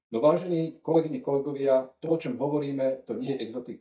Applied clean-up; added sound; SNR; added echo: neural mask model DeepFilterNet 3.